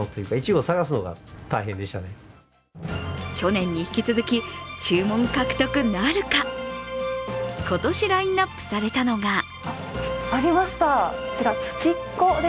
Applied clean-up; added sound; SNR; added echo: none; none; none; none.